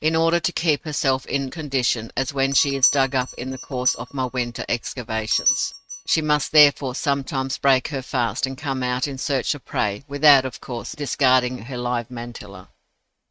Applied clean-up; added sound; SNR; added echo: neural mask model RNNoise.